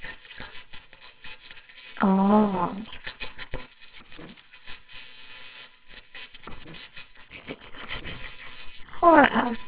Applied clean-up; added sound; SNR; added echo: neural separator model SepFormer WHAMR!.